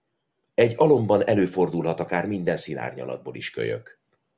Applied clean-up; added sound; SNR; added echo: none; none; none; none.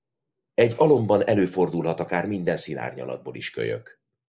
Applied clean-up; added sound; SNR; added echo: neural mask model Resemble Enhance denoiser.